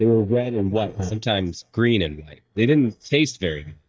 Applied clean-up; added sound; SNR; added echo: neural mask model DeepFilterNet 3.